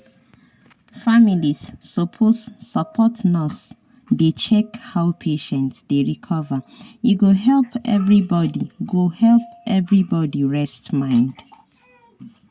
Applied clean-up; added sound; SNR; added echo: none; none; none; none.